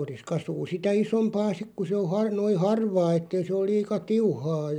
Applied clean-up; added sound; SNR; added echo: none; none; none; none.